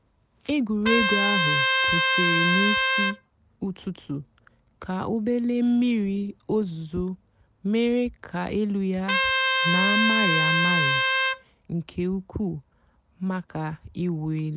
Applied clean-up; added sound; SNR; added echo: none; Trumpet; -4 dB; none.